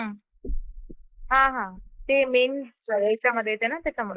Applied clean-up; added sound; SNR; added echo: neural mask model Resemble Enhance denoiser.